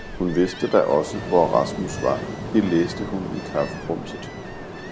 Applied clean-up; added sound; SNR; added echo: none; Ocean; 9 dB; none.